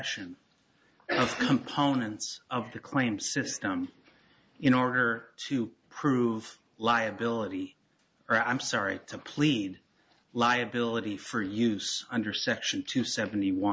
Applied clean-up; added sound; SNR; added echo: none; none; none; none.